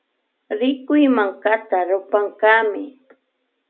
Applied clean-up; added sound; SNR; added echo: none; none; none; none.